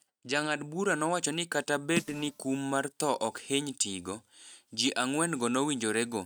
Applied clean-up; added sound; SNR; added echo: neural mask model RNNoise.